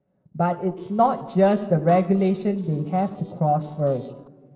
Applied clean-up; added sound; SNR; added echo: neural separator model SepFormer DNS4.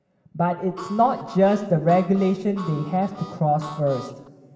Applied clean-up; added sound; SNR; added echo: none; Harmonica; 17 dB; reverberation time 1.9 s.